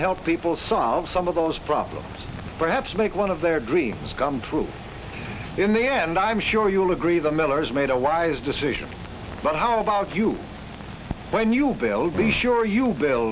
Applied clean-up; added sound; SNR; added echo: none; Fart; 9 dB; none.